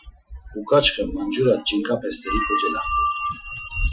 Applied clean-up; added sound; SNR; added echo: classical method Wiener filter.